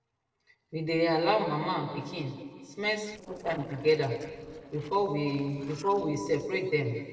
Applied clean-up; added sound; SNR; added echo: neural separator model SepFormer DNS4.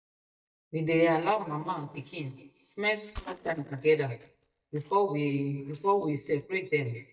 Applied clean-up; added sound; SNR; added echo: neural mask model DeepFilterNet 3.